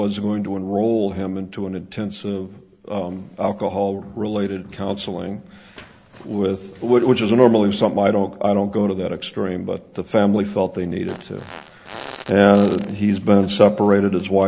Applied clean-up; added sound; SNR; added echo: none; Fart; 16 dB; none.